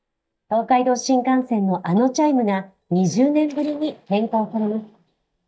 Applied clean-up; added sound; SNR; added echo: neural mask model DeepFilterNet 3.